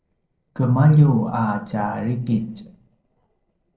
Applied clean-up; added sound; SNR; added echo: neural separator model SepFormer DNS4.